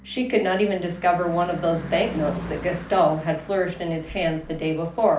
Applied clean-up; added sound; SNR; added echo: none; Car passing by / Engine / Truck; 14 dB; reverberation time 0.4 s.